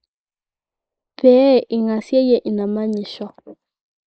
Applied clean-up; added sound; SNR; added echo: neural mask model Resemble Enhance denoiser.